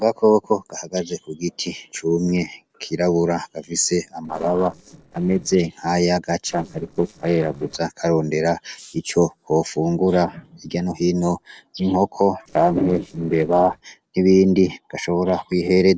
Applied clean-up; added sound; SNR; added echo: neural separator model SepFormer DNS4.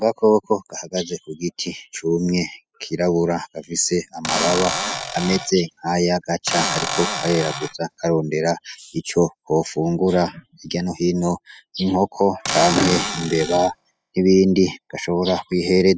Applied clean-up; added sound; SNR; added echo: classical method spectral subtraction.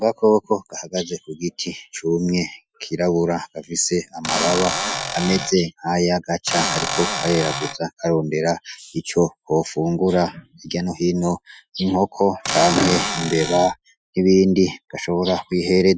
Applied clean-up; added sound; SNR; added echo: classical method Wiener filter.